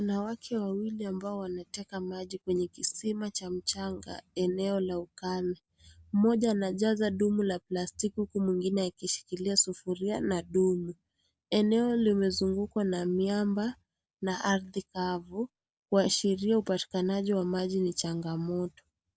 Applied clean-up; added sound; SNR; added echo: none; none; none; none.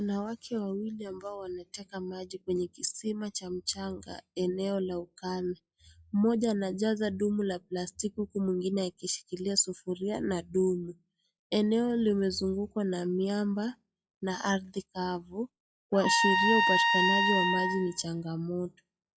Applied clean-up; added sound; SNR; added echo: classical method log-MMSE.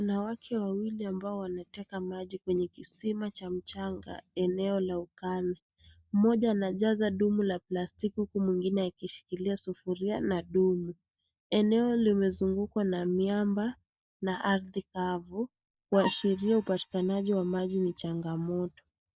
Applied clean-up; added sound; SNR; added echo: neural mask model DeepFilterNet 3.